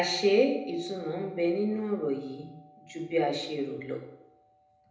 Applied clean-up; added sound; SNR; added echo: none; Doorbell; 19 dB; reverberation time 0.7 s.